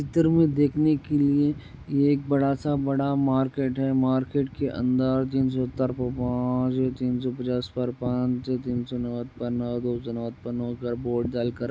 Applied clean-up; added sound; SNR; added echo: none; none; none; none.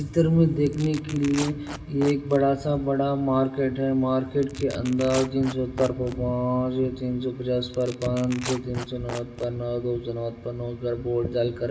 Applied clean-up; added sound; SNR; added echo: none; Tearing; 16 dB; reverberation time 2.5 s.